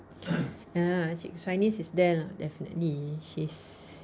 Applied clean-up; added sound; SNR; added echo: none; none; none; none.